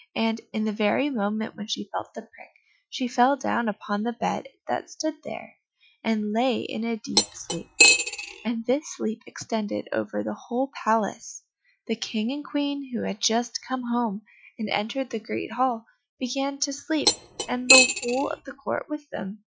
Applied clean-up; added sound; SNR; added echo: classical method Wiener filter.